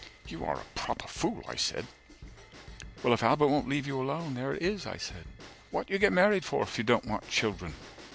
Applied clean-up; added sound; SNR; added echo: none; Wind instrument, woodwind instrument + Bell / Drum / Drum kit; 18 dB; none.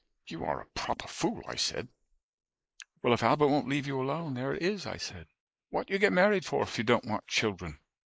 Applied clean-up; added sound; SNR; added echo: neural mask model Resemble Enhance denoiser.